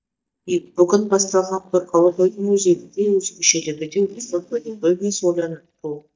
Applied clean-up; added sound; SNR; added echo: neural mask model DeepFilterNet 3.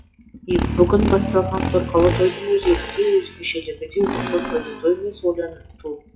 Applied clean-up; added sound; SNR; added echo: classical method WPE with log-MMSE.